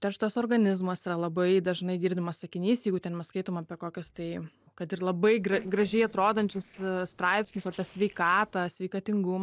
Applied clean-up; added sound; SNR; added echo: neural separator model SepFormer DNS4.